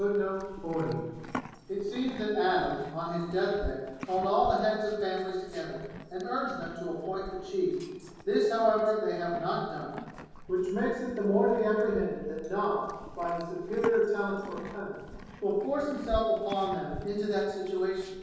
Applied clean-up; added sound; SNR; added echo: none; Livestock, farm animals, working animals; 15 dB; reverberation time 1.3 s.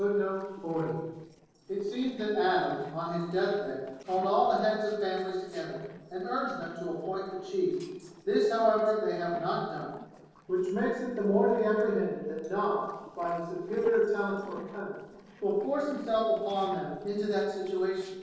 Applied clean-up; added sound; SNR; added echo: neural separator model SepFormer DNS4.